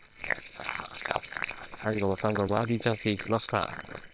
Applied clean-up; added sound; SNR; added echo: neural separator model SepFormer WHAM!.